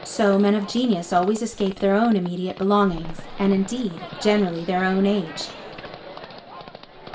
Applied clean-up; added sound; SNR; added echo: none; Livestock, farm animals, working animals; 17 dB; reverberation time 0.4 s.